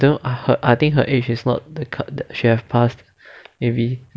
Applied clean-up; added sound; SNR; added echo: none; none; none; none.